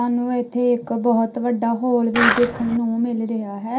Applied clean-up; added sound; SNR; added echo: none; Skateboard; 1 dB; reverberation time 0.3 s.